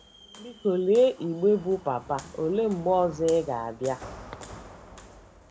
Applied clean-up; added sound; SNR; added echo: none; Walk, footsteps; 19 dB; none.